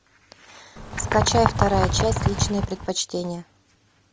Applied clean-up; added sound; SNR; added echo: none; Bird; -2 dB; none.